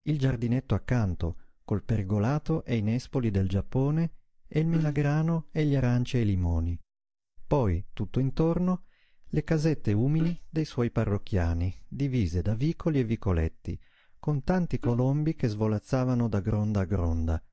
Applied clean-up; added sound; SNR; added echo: neural mask model DeepFilterNet 3.